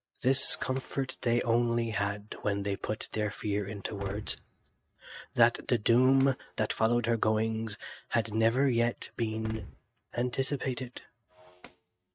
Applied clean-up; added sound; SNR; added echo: neural mask model RNNoise.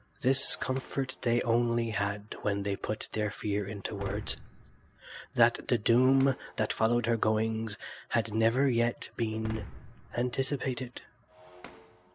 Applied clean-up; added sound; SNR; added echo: none; Shatter; 18 dB; none.